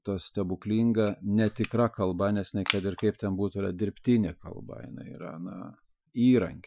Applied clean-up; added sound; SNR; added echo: classical method Wiener filter.